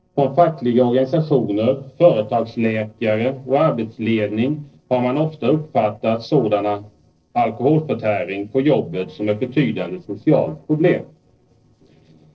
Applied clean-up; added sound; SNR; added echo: neural separator model SepFormer DNS4.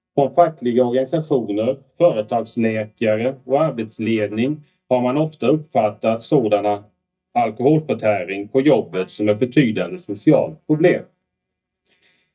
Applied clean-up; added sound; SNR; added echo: neural mask model DeepFilterNet 3.